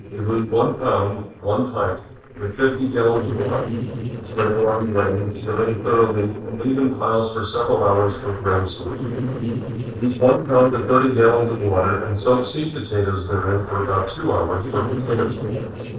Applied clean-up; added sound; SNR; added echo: neural separator model SepFormer DNS4.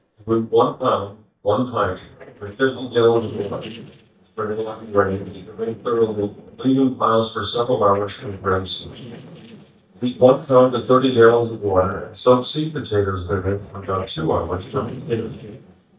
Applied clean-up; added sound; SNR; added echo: neural mask model DeepFilterNet 3.